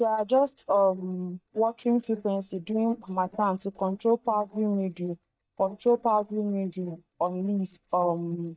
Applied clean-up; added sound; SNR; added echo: neural mask model DeepFilterNet 3.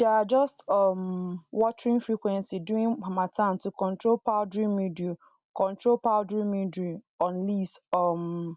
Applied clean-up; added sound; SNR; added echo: none; none; none; none.